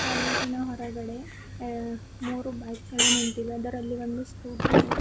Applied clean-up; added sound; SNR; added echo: none; Fire; 0 dB; none.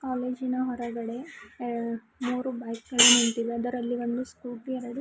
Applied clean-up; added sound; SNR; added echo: none; none; none; none.